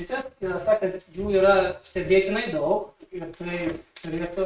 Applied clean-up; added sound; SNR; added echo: neural mask model RNNoise.